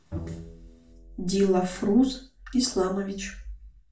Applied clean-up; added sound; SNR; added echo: none; Bowed string instrument; 15 dB; reverberation time 0.3 s.